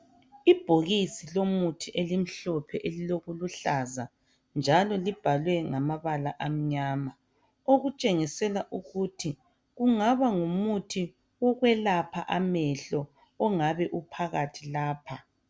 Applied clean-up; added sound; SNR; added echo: none; none; none; none.